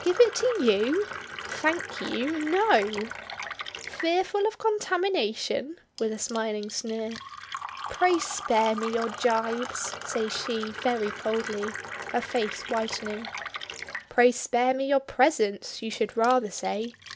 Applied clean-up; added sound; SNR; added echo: none; Fill (with liquid); 11 dB; none.